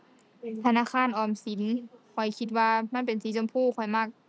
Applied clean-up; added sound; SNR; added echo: none; none; none; none.